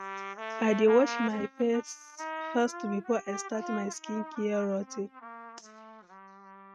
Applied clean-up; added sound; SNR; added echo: neural mask model RNNoise.